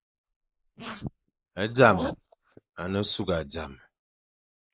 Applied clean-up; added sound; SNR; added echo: neural mask model Resemble Enhance denoiser.